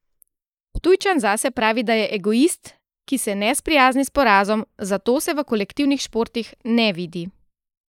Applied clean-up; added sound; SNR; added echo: neural mask model Resemble Enhance denoiser.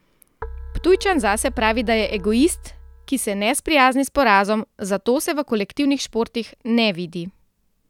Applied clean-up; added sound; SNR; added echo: none; Keyboard (musical); 15 dB; none.